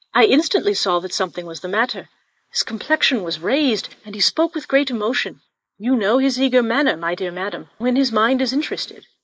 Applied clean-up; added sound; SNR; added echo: neural mask model Resemble Enhance denoiser.